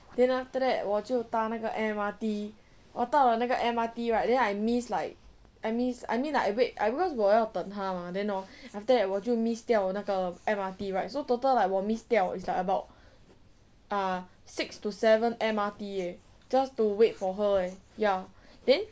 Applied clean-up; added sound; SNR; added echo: none; none; none; none.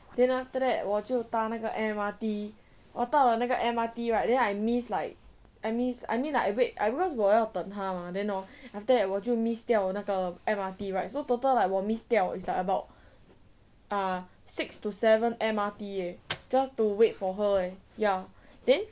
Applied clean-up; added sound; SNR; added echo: none; Microwave oven; 16 dB; none.